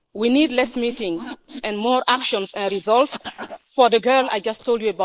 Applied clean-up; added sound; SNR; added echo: neural mask model Resemble Enhance denoiser.